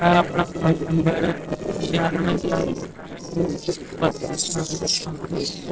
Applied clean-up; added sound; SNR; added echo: neural separator model SepFormer DNS4.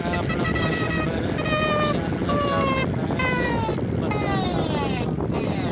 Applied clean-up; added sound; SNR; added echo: none; Bicycle; 4 dB; none.